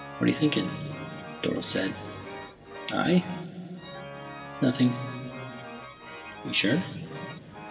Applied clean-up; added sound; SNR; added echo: none; Organ; 11 dB; reverberation time 2.5 s.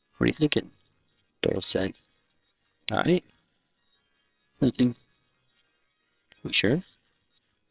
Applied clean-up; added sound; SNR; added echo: neural separator model SepFormer WHAMR!.